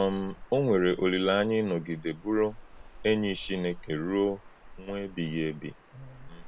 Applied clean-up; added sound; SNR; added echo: none; Water; 17 dB; none.